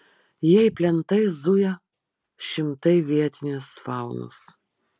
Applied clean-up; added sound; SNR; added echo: none; none; none; none.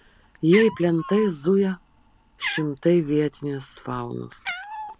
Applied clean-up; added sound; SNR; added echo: none; Cat; 13 dB; none.